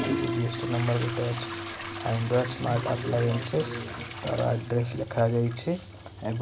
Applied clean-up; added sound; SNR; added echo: none; Piano + Trickle, dribble / Toilet flush / Hiss; 8 dB; none.